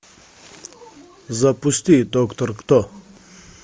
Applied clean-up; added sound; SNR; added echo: none; none; none; none.